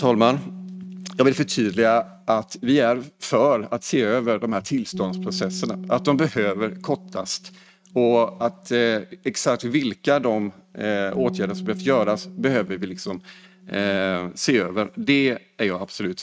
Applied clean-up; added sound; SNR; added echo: neural mask model RNNoise.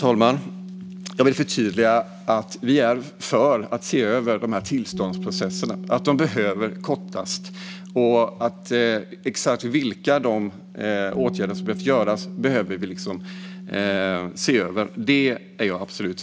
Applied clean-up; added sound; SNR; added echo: none; Bass guitar; 13 dB; none.